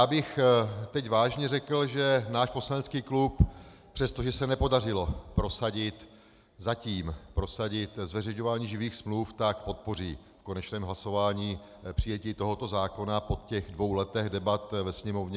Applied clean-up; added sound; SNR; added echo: none; none; none; none.